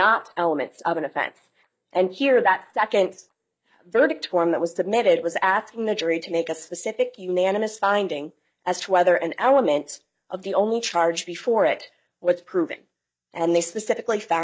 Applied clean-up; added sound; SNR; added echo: neural mask model DeepFilterNet 3.